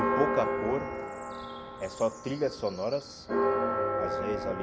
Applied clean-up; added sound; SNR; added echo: none; Church bell; -2 dB; none.